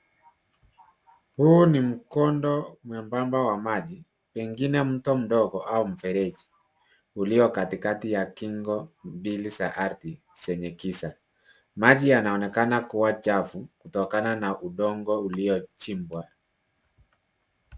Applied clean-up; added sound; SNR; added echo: none; none; none; none.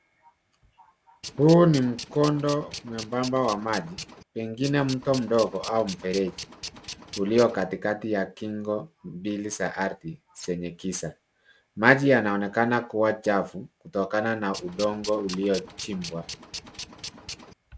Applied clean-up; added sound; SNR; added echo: none; Tools; 14 dB; none.